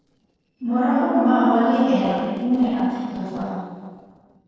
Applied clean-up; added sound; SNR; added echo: neural separator model SepFormer DNS4.